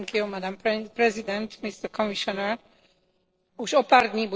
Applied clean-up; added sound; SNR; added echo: neural separator model SepFormer DNS4.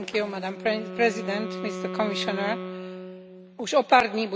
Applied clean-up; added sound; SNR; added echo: none; Wind instrument, woodwind instrument; 9 dB; none.